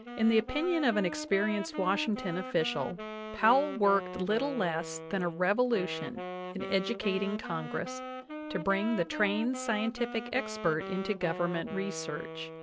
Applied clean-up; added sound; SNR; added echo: none; Wind instrument, woodwind instrument; 9 dB; none.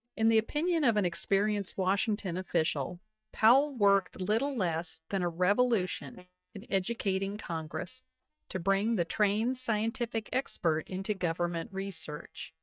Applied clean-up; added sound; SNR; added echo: neural mask model DeepFilterNet 3.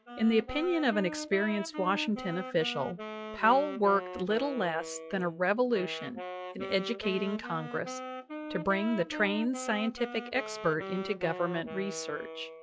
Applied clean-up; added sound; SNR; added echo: classical method log-MMSE.